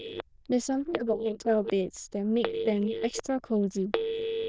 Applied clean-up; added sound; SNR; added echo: neural diffusion model UNIVERSE++.